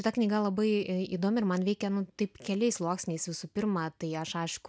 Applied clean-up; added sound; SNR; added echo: none; none; none; none.